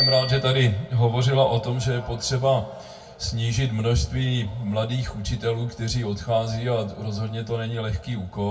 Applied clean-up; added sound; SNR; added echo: none; Bicycle bell; 13 dB; reverberation time 0.2 s.